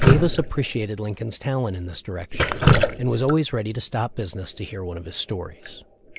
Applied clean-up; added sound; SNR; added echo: none; Drip; -1 dB; none.